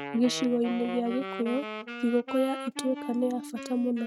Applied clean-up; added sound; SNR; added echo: neural mask model RNNoise.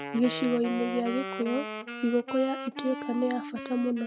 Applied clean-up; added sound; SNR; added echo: none; Wind instrument, woodwind instrument; 8 dB; none.